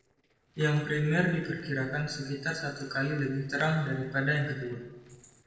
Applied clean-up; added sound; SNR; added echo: neural separator model SepFormer DNS4.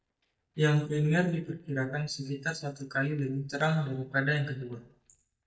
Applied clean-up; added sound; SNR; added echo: neural mask model DeepFilterNet 3.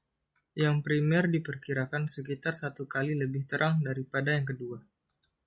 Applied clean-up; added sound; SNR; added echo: none; none; none; none.